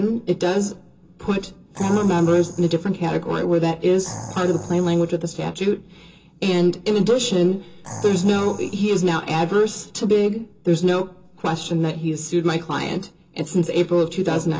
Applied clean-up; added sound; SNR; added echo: none; Animal; 15 dB; reverberation time 0.2 s.